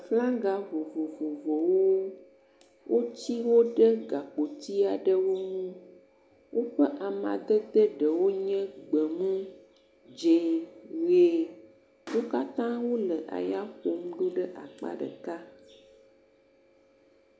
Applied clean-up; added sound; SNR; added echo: none; none; none; none.